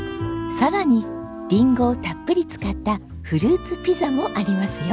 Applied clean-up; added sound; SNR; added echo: none; none; none; none.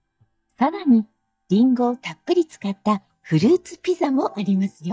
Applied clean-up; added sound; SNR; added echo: neural mask model DeepFilterNet 3.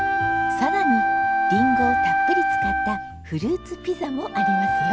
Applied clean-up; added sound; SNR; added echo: none; Wind instrument, woodwind instrument; -5 dB; none.